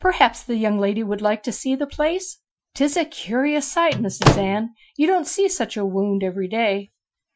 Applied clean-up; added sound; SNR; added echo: classical method Wiener filter.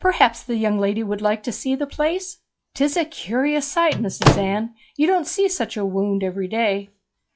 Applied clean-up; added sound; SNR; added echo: classical method log-MMSE.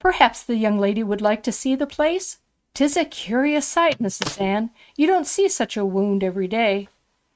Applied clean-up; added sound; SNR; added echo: neural mask model RNNoise.